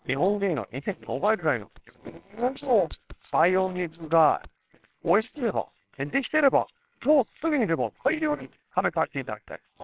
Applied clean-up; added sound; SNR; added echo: neural separator model SepFormer WHAMR!.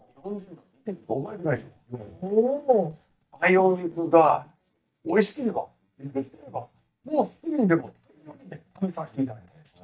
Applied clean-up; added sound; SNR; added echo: neural mask model DeepFilterNet 3.